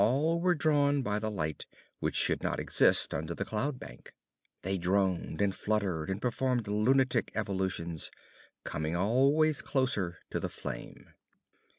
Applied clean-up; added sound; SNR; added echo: none; none; none; none.